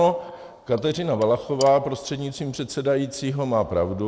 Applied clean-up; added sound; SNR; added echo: neural mask model Resemble Enhance denoiser.